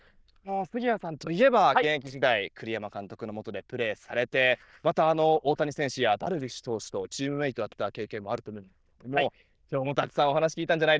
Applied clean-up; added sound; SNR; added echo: neural diffusion model UNIVERSE++.